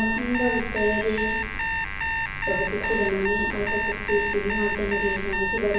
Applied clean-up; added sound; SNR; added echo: none; Alarm; 0 dB; reverberation time 1.1 s.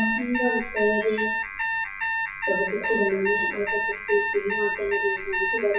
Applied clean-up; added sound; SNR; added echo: classical method WPE with log-MMSE.